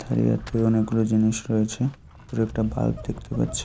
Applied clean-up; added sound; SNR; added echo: none; Squeak / Accelerating, revving, vroom / Vehicle; 16 dB; none.